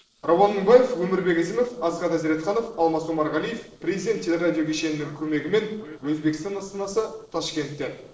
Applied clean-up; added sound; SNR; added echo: neural separator model SepFormer DNS4.